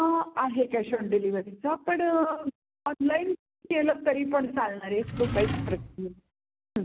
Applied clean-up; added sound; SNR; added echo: none; Drawer open or close; 6 dB; none.